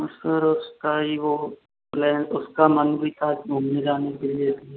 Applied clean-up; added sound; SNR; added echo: none; none; none; none.